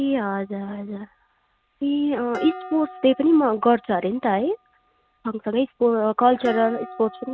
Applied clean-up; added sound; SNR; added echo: none; Dishes, pots, and pans; 18 dB; none.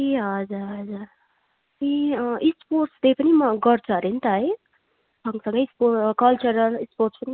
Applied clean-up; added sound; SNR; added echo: none; none; none; none.